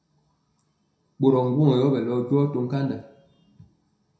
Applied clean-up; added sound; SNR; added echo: none; none; none; reverberation time 0.6 s.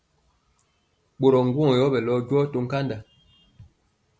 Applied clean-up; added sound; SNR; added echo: none; none; none; none.